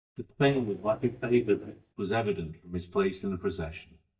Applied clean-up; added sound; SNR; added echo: neural mask model DeepFilterNet 3.